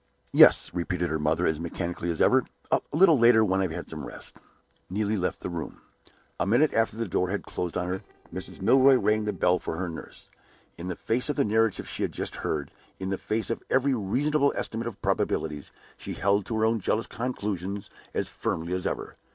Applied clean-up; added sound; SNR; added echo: neural separator model SepFormer DNS4.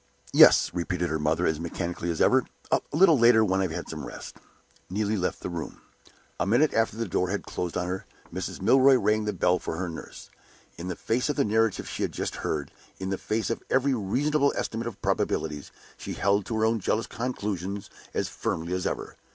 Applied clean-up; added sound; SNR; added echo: none; none; none; none.